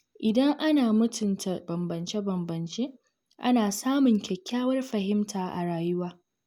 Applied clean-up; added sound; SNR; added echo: none; none; none; none.